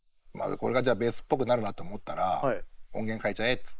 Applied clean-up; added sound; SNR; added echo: neural mask model Resemble Enhance denoiser.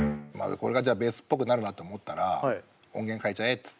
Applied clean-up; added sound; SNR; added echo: none; none; none; none.